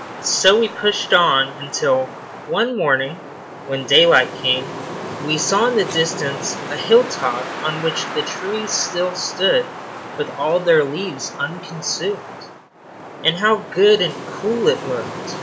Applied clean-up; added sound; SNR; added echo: none; Wind; 11 dB; reverberation time 0.4 s.